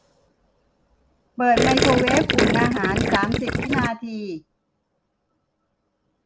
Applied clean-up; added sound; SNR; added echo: none; Gurgling; -5 dB; none.